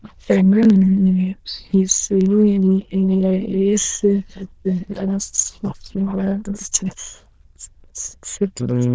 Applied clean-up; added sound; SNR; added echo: neural diffusion model UNIVERSE++.